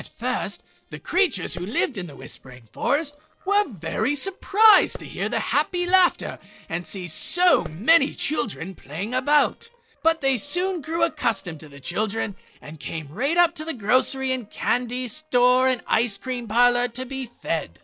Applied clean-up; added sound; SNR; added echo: neural separator model SepFormer DNS4.